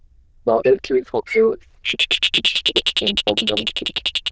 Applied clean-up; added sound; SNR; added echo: neural diffusion model UNIVERSE++.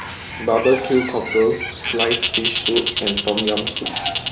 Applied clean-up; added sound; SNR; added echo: none; Bird; 3 dB; none.